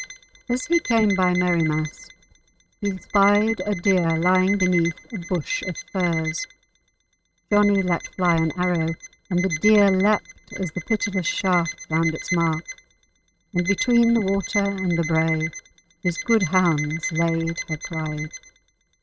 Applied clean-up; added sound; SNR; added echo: neural mask model RNNoise.